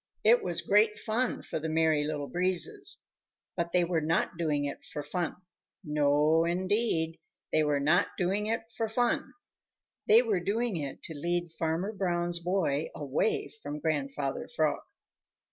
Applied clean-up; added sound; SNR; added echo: none; none; none; none.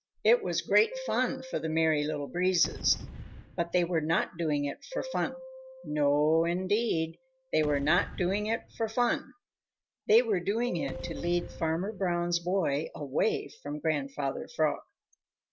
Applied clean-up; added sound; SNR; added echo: none; Gunshot, gunfire / Boom + Piano; 15 dB; none.